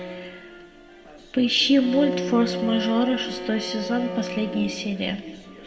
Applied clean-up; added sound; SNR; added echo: none; Bowed string instrument; 9 dB; reverberation time 1.7 s.